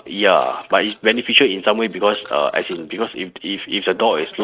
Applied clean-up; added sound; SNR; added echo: neural mask model RNNoise.